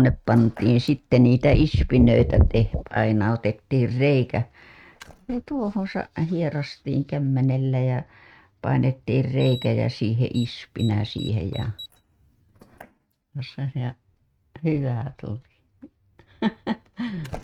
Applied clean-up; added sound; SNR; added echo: neural mask model RNNoise.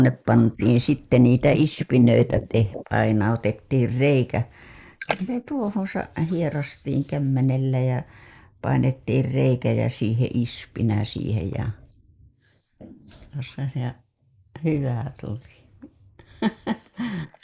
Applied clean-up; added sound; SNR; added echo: neural mask model Resemble Enhance denoiser.